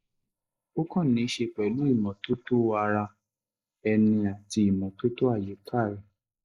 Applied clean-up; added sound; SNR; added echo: neural mask model Resemble Enhance denoiser.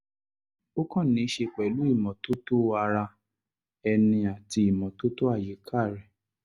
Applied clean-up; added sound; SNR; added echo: none; none; none; none.